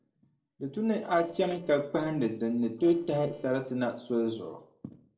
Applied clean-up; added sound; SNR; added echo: neural separator model SepFormer DNS4.